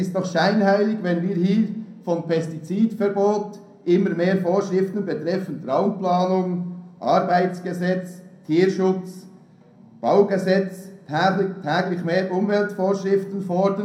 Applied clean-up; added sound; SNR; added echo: none; none; none; reverberation time 0.6 s.